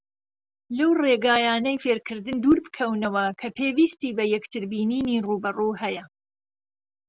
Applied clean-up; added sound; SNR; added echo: none; none; none; none.